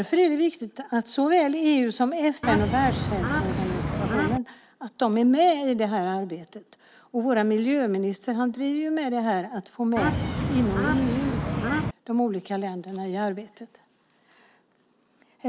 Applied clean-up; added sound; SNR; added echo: none; Bird / Fowl; 0 dB; none.